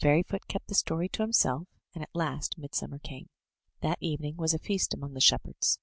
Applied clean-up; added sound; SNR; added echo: none; none; none; none.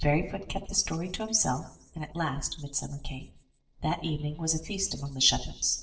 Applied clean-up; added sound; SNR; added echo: neural separator model SepFormer DNS4.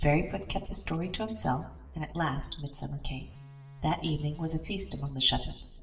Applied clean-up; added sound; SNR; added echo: none; Musical instrument; 18 dB; reverberation time 0.8 s.